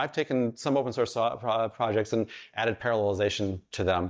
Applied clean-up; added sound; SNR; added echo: neural mask model DeepFilterNet 3.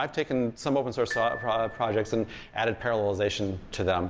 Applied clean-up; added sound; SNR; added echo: none; Glockenspiel; 14 dB; none.